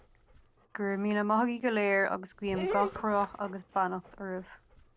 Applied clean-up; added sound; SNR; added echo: none; Dog; 12 dB; none.